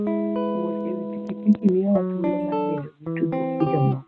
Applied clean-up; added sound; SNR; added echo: neural mask model RNNoise.